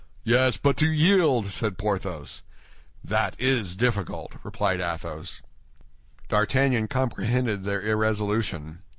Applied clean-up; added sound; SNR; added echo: none; none; none; none.